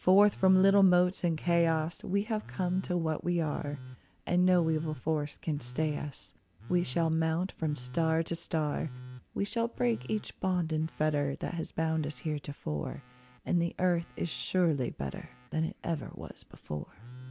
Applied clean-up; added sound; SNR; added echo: none; Telephone; 18 dB; none.